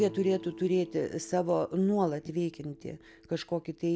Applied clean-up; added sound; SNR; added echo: none; Guitar; 19 dB; none.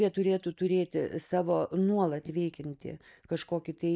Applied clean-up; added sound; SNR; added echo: neural mask model Resemble Enhance denoiser.